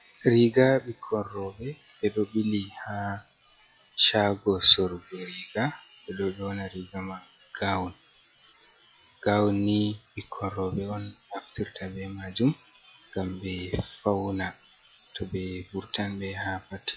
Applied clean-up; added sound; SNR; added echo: classical method log-MMSE.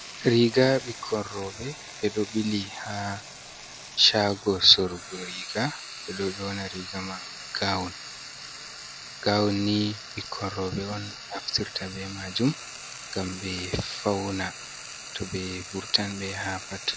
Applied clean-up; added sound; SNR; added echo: none; Frying (food); 13 dB; none.